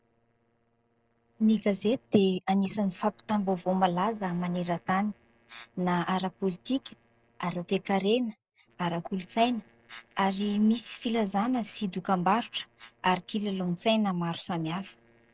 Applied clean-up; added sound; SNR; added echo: neural separator model SepFormer DNS4.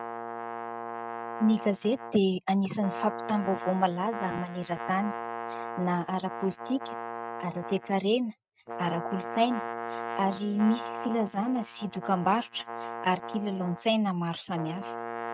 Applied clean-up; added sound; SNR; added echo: neural mask model RNNoise.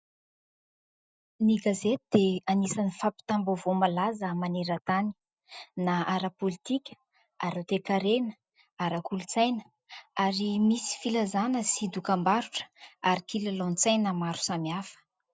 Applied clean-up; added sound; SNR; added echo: none; none; none; none.